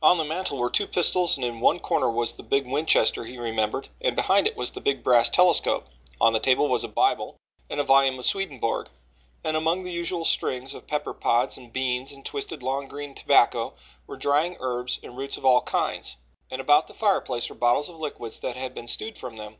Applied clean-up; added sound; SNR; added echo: none; none; none; none.